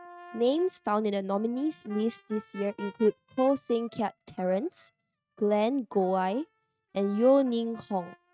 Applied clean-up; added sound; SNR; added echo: neural mask model RNNoise.